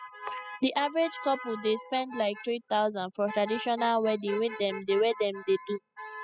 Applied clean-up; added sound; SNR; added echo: classical method spectral subtraction.